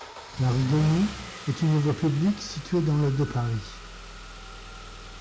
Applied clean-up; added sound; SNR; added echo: none; Engine starting / Car; 13 dB; none.